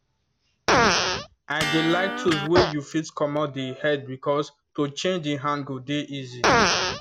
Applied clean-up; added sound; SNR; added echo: none; Electric guitar + Fart; 0 dB; none.